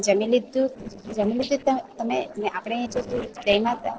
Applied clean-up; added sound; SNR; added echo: neural separator model SepFormer DNS4.